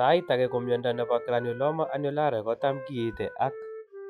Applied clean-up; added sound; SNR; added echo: classical method log-MMSE.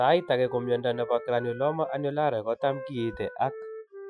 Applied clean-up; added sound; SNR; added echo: classical method Wiener filter.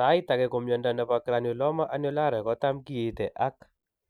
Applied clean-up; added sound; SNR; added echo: none; none; none; none.